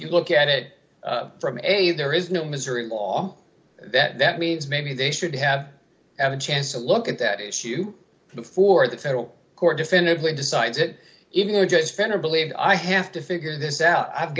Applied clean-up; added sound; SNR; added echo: none; none; none; none.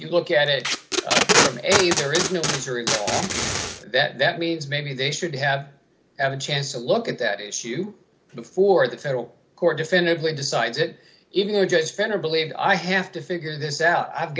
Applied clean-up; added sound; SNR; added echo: none; Packing tape, duct tape; -1 dB; none.